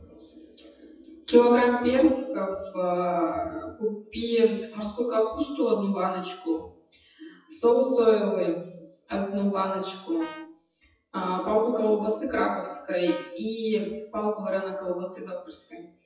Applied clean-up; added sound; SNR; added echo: classical method WPE with log-MMSE.